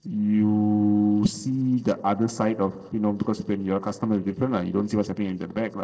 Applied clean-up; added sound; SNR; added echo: neural separator model SepFormer DNS4.